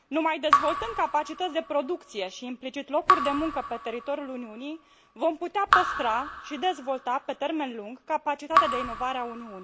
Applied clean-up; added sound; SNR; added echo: none; Raindrop / Drip; 1 dB; none.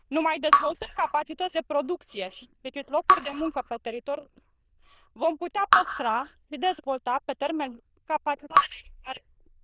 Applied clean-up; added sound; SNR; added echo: neural diffusion model UNIVERSE++.